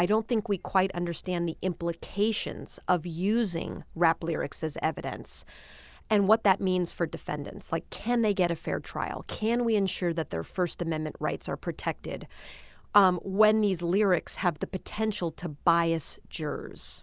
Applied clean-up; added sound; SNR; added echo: none; none; none; none.